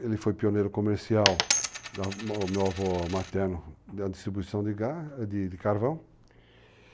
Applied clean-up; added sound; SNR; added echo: none; Coin (dropping); 3 dB; none.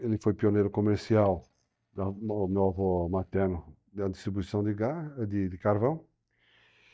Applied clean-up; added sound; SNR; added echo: neural mask model DeepFilterNet 3.